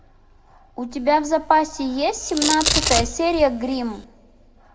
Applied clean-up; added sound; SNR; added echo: none; Domestic sounds, home sounds; 4 dB; reverberation time 0.2 s.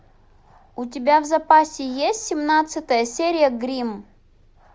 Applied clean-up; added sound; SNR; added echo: none; none; none; none.